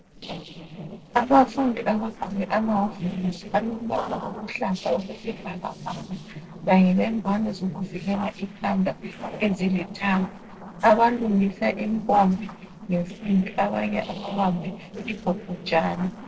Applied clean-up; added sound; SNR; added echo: neural separator model SepFormer DNS4.